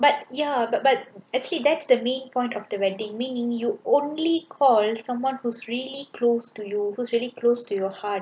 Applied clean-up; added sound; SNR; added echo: none; none; none; none.